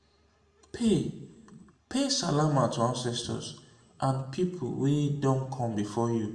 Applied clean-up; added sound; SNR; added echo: none; none; none; reverberation time 0.7 s.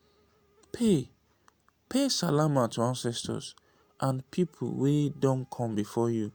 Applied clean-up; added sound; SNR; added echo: none; none; none; none.